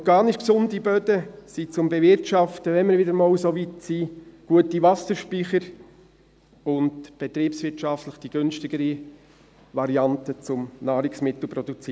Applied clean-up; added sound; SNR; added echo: none; none; none; none.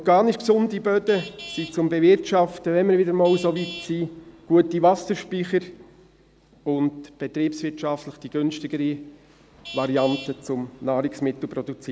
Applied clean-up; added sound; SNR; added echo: none; Traffic noise, roadway noise / Vehicle horn, car horn, honking; 19 dB; none.